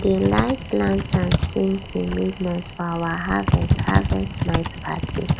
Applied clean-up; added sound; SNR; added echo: none; Typing; 0 dB; none.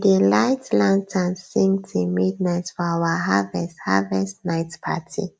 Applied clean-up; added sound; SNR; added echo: none; none; none; none.